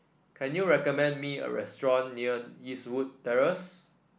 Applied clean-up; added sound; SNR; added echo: none; none; none; none.